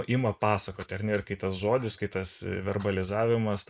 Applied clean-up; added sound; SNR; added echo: neural mask model Resemble Enhance denoiser.